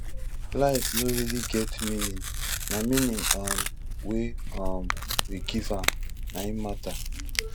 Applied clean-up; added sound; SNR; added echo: none; Tearing; -2 dB; none.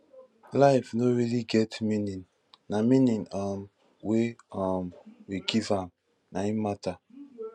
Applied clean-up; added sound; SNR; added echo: none; none; none; none.